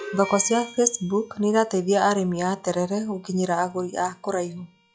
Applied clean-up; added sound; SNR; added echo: classical method log-MMSE.